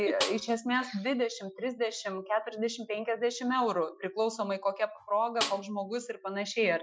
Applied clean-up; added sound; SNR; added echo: classical method Wiener filter.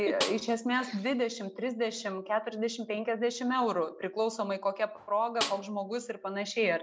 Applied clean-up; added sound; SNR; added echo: none; Snare drum; 8 dB; none.